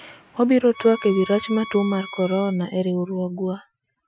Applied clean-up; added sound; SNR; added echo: classical method Wiener filter.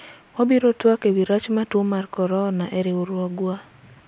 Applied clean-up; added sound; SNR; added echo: none; none; none; none.